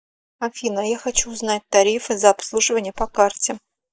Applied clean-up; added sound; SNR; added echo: neural mask model DeepFilterNet 3.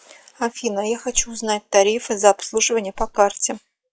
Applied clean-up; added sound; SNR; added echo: classical method log-MMSE.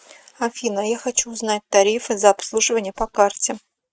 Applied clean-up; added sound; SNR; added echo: neural mask model RNNoise.